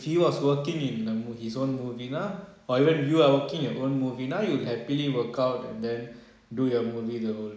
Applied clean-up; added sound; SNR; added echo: none; none; none; none.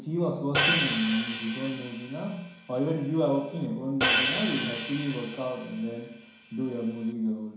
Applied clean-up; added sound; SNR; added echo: none; Hi-hat; -2 dB; reverberation time 0.5 s.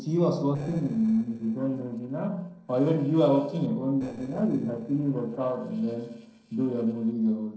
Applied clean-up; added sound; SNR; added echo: neural separator model SepFormer DNS4.